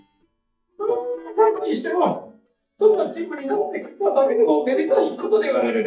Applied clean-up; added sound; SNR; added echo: neural mask model DeepFilterNet 3.